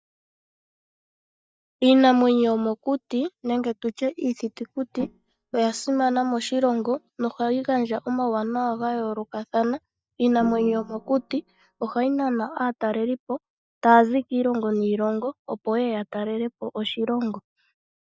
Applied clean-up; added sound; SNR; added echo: neural mask model DeepFilterNet 3.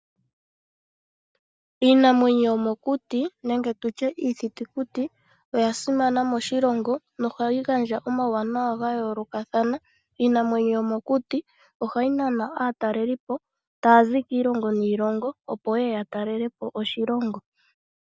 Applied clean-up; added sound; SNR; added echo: none; none; none; none.